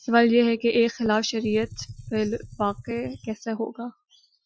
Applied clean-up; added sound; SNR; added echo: classical method Wiener filter.